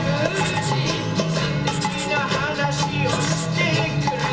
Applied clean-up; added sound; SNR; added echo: none; Writing; 15 dB; reverberation time 0.2 s.